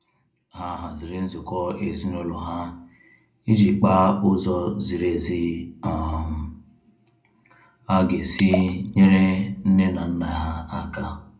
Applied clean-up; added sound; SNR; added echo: none; Liquid; 13 dB; reverberation time 0.5 s.